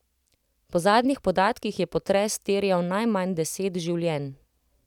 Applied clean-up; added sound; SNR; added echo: none; none; none; none.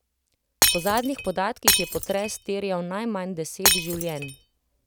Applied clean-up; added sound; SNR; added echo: none; Shatter; -4 dB; none.